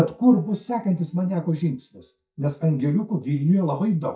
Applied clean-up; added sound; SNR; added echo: neural mask model DeepFilterNet 3.